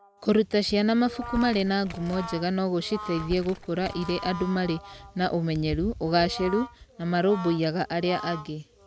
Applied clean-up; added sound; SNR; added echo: none; Brass instrument + Crumpling, crinkling; 14 dB; none.